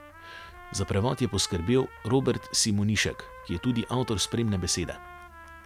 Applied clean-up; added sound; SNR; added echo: none; Trumpet; 19 dB; none.